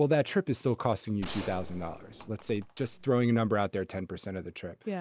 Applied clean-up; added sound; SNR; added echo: none; Gunshot, gunfire; 13 dB; none.